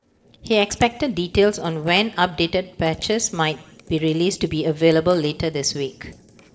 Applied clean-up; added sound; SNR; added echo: neural separator model SepFormer DNS4.